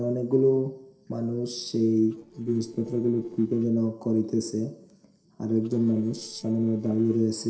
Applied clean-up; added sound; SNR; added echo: neural separator model SepFormer DNS4.